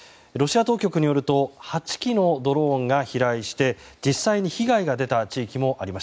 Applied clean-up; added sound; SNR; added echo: none; none; none; none.